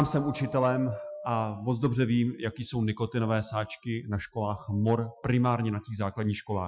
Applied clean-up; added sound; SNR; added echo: classical method Wiener filter.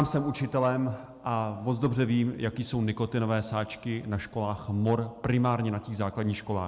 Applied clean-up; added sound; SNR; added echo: none; none; none; none.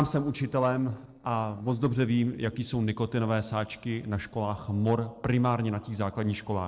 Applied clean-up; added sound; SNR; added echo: neural separator model SepFormer DNS4.